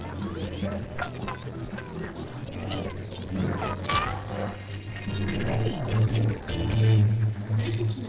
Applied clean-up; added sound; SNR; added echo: neural separator model SepFormer DNS4.